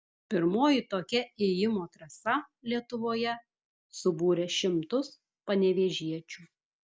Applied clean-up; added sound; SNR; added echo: none; none; none; none.